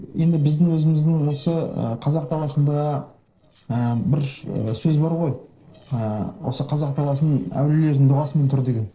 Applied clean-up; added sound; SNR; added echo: neural separator model SepFormer DNS4.